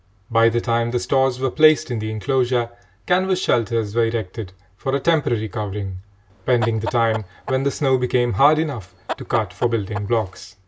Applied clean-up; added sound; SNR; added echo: none; Chicken, rooster; 12 dB; none.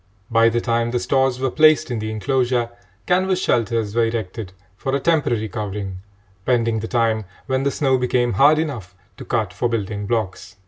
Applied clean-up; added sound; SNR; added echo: none; none; none; none.